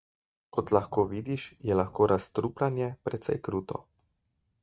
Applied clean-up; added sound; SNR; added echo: neural mask model RNNoise.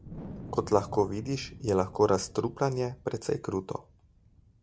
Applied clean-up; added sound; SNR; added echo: none; Wind; 16 dB; none.